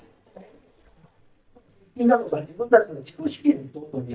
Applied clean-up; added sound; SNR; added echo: neural mask model DeepFilterNet 3.